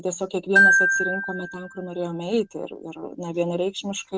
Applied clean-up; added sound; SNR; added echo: none; Glockenspiel; -3 dB; none.